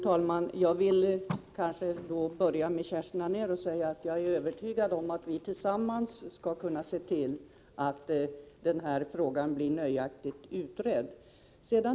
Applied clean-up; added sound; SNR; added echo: none; none; none; none.